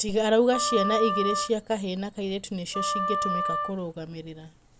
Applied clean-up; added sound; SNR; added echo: none; Wind instrument, woodwind instrument; 3 dB; none.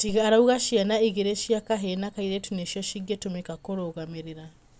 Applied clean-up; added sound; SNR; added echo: none; none; none; none.